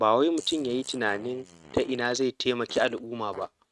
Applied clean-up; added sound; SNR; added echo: neural mask model RNNoise.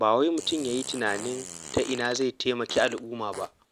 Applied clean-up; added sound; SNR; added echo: none; Fart; 15 dB; none.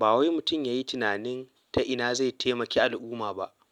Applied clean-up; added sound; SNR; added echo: none; none; none; none.